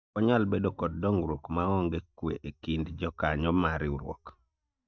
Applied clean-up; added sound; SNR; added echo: neural mask model DeepFilterNet 3.